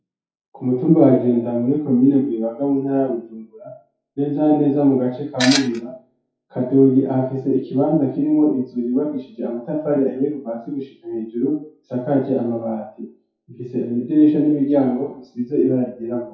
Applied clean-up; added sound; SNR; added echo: classical method WPE with log-MMSE.